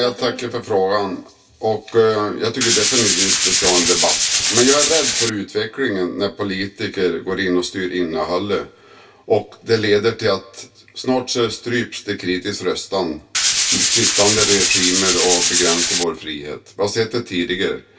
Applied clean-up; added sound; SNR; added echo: none; Tools; -4 dB; reverberation time 0.2 s.